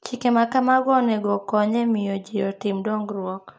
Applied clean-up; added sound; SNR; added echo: none; none; none; none.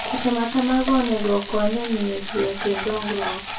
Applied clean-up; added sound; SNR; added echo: none; Frying (food); 5 dB; reverberation time 0.2 s.